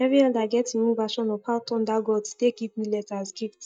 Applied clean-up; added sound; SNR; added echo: neural mask model DeepFilterNet 3.